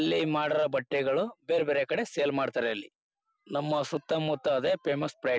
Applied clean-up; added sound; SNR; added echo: none; none; none; none.